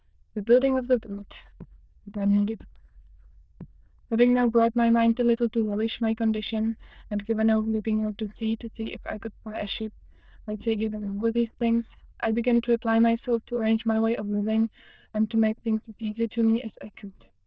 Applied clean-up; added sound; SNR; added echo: neural diffusion model UNIVERSE++.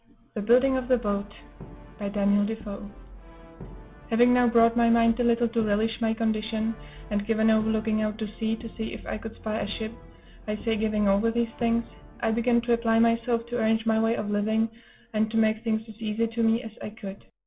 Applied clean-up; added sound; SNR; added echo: none; Brass instrument; 19 dB; none.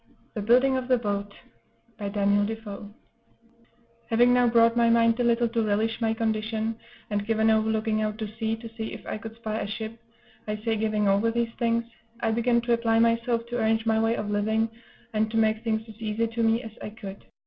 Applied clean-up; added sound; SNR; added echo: none; none; none; none.